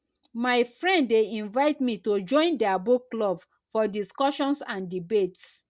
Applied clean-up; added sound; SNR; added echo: none; none; none; none.